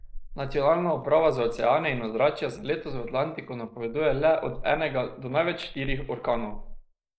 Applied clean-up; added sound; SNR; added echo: neural mask model Resemble Enhance denoiser.